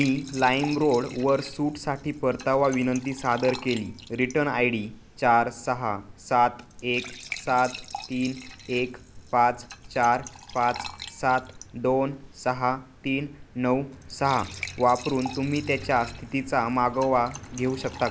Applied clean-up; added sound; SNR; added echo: none; Fill (with liquid) / Trickle, dribble / Glass; 16 dB; none.